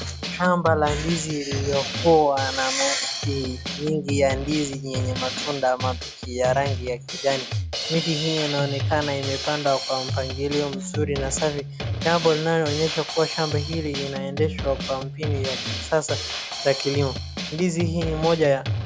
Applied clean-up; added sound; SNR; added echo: none; Drum kit; 5 dB; none.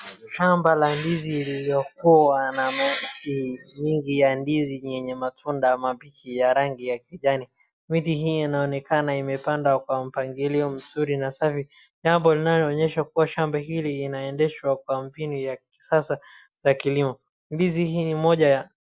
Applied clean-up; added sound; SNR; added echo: none; none; none; none.